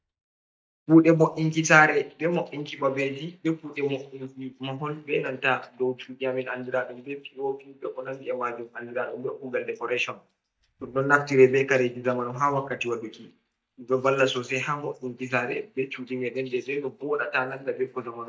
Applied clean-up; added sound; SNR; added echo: neural mask model DeepFilterNet 3.